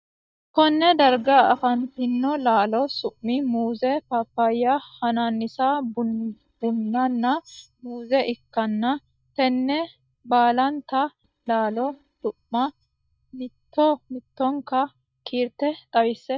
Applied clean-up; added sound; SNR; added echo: neural mask model DeepFilterNet 3.